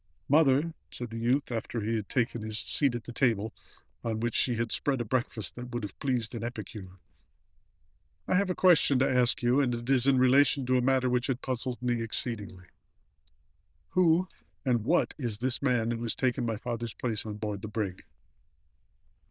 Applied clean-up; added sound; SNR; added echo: neural diffusion model UNIVERSE++.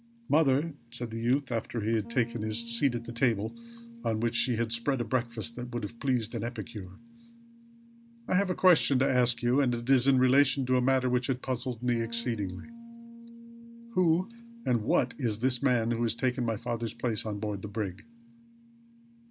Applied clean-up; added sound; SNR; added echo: none; Bass guitar; 19 dB; none.